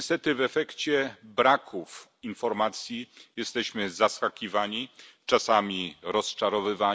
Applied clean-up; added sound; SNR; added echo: none; none; none; none.